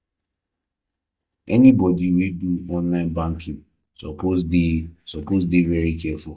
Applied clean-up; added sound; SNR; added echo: neural mask model DeepFilterNet 3.